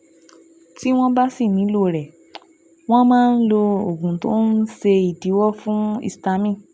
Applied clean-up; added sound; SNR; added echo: none; none; none; none.